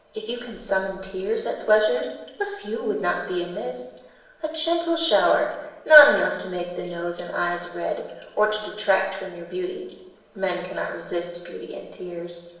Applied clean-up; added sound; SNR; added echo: none; none; none; reverberation time 0.9 s.